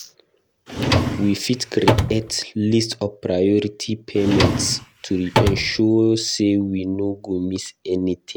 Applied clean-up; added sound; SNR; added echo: none; Drawer open or close; 0 dB; none.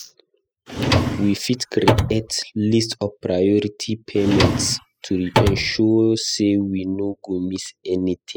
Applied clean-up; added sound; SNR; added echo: classical method spectral subtraction.